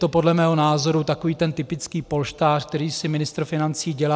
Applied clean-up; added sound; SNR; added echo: none; none; none; none.